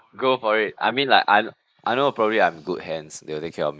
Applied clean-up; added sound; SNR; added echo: neural mask model Resemble Enhance denoiser.